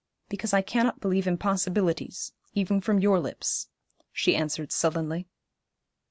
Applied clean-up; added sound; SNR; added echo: none; none; none; none.